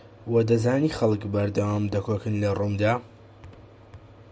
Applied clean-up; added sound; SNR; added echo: none; none; none; none.